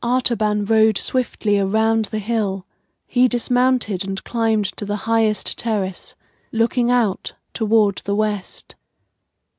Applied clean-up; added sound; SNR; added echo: none; none; none; none.